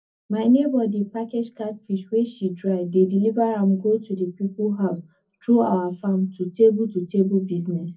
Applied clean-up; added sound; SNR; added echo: none; none; none; reverberation time 0.3 s.